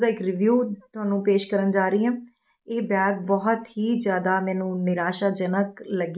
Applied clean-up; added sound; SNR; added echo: none; none; none; none.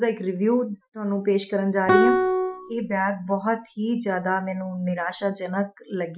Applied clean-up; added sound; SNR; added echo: classical method Wiener filter.